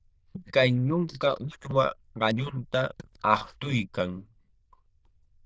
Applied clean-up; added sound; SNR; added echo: neural diffusion model UNIVERSE++.